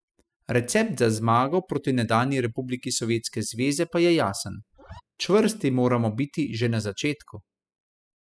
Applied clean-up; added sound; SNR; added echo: classical method spectral subtraction.